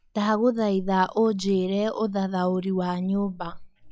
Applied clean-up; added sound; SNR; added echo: classical method log-MMSE.